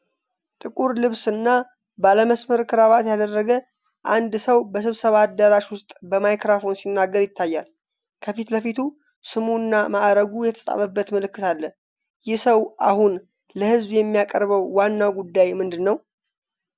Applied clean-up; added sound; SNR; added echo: none; none; none; none.